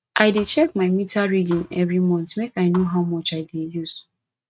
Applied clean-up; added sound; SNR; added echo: neural mask model RNNoise.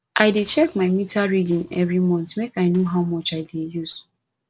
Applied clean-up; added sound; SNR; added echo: neural separator model SepFormer DNS4.